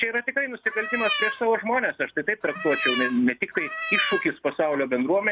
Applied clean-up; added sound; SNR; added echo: none; Cat; 4 dB; none.